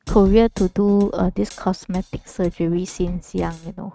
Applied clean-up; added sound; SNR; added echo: neural mask model RNNoise.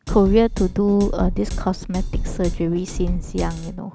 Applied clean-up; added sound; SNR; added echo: none; Drum kit; 5 dB; none.